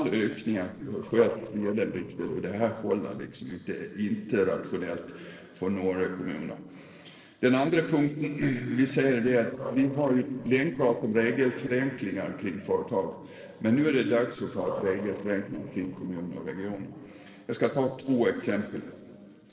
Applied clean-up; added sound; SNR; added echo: neural separator model SepFormer DNS4.